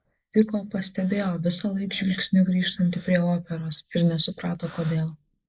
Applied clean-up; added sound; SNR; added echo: neural mask model Resemble Enhance denoiser.